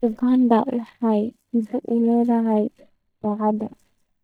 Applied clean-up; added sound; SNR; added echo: neural mask model DeepFilterNet 3.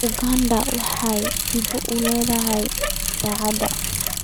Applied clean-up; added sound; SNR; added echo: none; Bicycle; 1 dB; none.